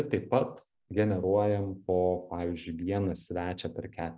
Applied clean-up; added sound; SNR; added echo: none; none; none; none.